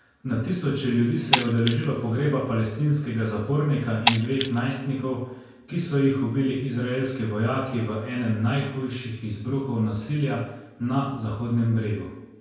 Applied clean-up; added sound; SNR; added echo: none; Shatter; 6 dB; reverberation time 0.5 s.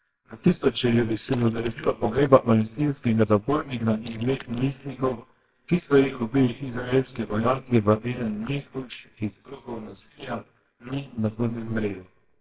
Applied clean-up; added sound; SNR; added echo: neural separator model SepFormer WHAMR!.